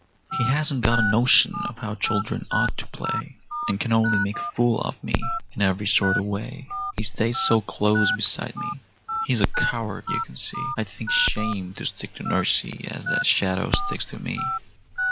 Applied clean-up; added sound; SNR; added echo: none; Telephone + Crackle; 3 dB; none.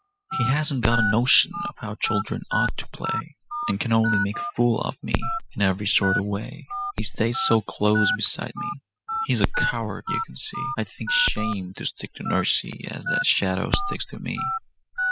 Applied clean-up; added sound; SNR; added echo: classical method spectral subtraction.